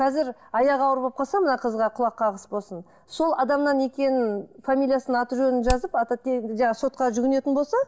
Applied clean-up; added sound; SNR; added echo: neural mask model Resemble Enhance denoiser.